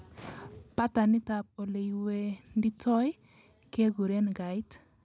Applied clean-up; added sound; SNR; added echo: none; none; none; none.